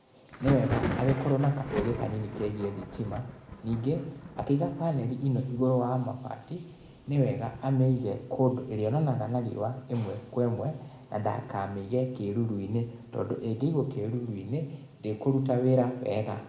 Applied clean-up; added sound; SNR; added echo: none; Thunder; 13 dB; reverberation time 0.7 s.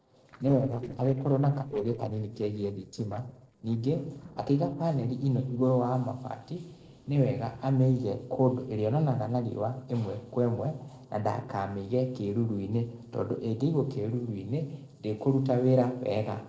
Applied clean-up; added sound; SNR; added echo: neural separator model SepFormer DNS4.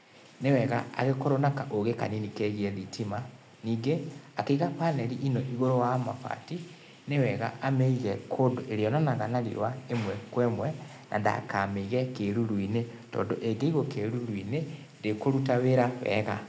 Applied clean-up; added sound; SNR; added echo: none; none; none; none.